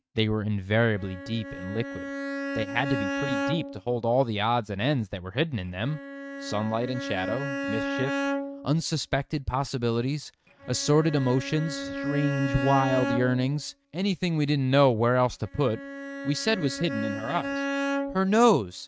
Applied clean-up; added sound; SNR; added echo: neural mask model RNNoise.